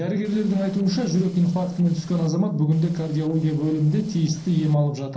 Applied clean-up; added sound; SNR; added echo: neural separator model SepFormer DNS4.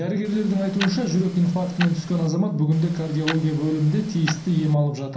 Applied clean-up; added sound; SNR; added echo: none; Tick-tock; 14 dB; reverberation time 0.6 s.